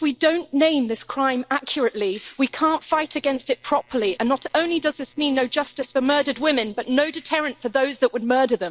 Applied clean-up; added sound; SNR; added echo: neural separator model SepFormer DNS4.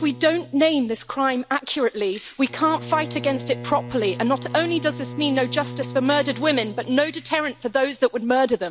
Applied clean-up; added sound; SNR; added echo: none; Bowed string instrument; 14 dB; none.